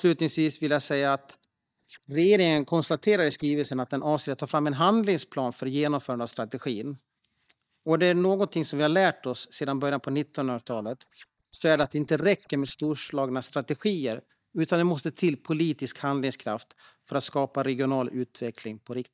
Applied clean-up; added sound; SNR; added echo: neural mask model DeepFilterNet 3.